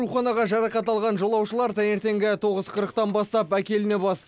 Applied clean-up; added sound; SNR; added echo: none; none; none; none.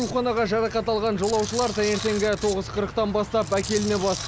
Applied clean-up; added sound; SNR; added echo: none; Insect + Tools; 10 dB; none.